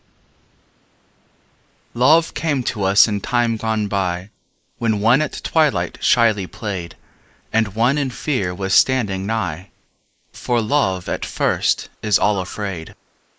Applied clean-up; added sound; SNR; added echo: neural mask model Resemble Enhance denoiser.